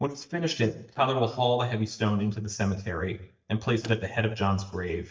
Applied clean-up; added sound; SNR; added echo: neural mask model DeepFilterNet 3.